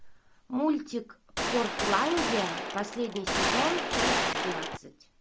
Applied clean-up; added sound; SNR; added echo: none; Gunshot, gunfire; -2 dB; none.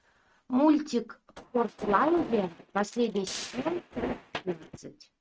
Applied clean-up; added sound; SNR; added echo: neural mask model RNNoise.